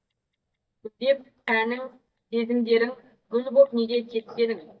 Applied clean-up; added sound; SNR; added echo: neural mask model DeepFilterNet 3.